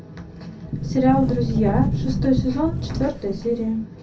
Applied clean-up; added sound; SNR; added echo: none; Sliding door; 2 dB; reverberation time 0.3 s.